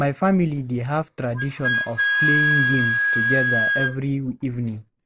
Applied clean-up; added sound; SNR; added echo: none; Wind instrument, woodwind instrument; -1 dB; none.